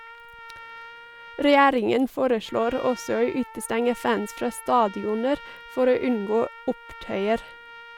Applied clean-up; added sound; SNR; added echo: none; Trumpet; 18 dB; none.